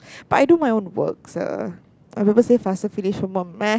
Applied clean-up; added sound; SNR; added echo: none; none; none; none.